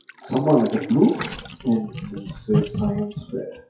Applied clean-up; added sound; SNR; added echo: classical method WPE with log-MMSE.